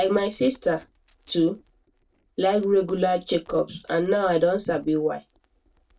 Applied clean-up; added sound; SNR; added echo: neural separator model SepFormer DNS4.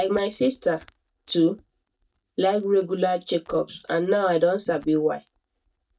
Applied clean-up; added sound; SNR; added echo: neural mask model DeepFilterNet 3.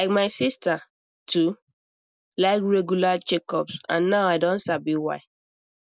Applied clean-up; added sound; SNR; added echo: none; none; none; none.